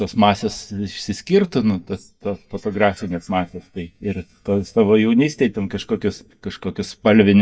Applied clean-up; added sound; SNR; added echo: neural mask model DeepFilterNet 3.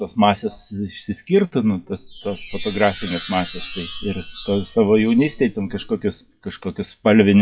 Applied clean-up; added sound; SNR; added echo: classical method WPE with log-MMSE.